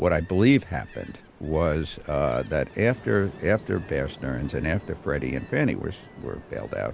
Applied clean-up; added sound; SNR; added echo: none; Ocean; 19 dB; none.